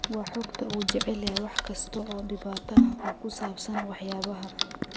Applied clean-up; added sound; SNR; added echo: none; Typing; -4 dB; none.